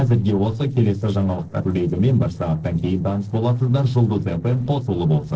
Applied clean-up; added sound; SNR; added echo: neural separator model SepFormer DNS4.